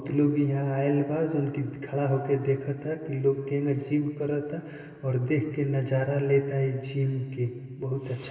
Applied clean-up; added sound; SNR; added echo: none; none; none; reverberation time 2.3 s.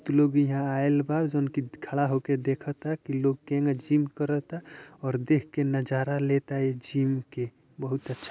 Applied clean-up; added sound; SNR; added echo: none; none; none; none.